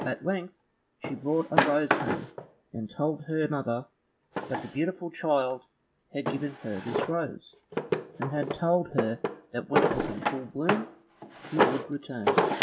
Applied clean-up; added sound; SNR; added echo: none; Drawer open or close; -2 dB; none.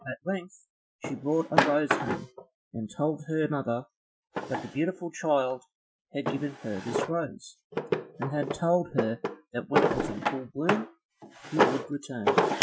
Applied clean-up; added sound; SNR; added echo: classical method Wiener filter.